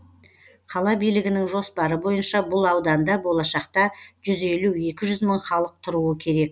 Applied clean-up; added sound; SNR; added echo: none; none; none; none.